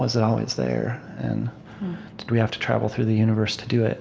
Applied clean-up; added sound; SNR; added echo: none; none; none; reverberation time 2.1 s.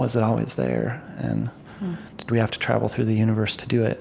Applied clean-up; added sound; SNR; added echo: none; none; none; none.